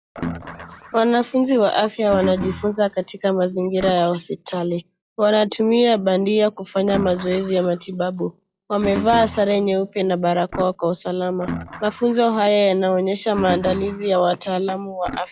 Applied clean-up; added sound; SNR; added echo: classical method log-MMSE.